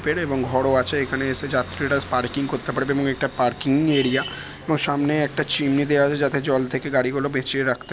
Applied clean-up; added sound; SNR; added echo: none; none; none; none.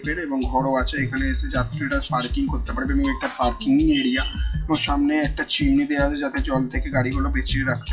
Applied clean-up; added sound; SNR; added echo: classical method WPE with log-MMSE.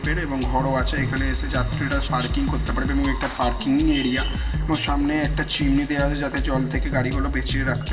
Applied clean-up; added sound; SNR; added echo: none; Drum kit; 1 dB; reverberation time 2.4 s.